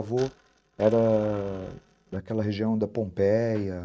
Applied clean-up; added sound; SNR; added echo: neural mask model RNNoise.